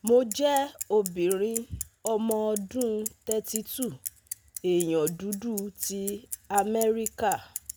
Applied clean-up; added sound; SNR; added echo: none; Bicycle; 11 dB; none.